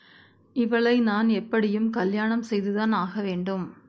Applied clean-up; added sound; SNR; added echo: none; none; none; none.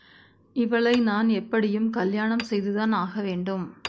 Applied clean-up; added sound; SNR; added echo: none; Hammer; 19 dB; none.